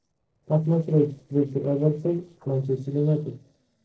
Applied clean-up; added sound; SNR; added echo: neural separator model SepFormer DNS4.